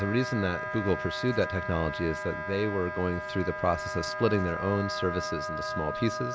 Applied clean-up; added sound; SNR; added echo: none; Wind instrument, woodwind instrument; 5 dB; none.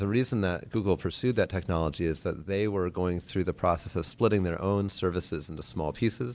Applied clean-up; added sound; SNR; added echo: none; none; none; none.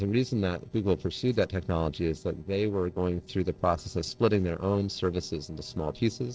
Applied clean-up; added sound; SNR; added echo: neural separator model SepFormer DNS4.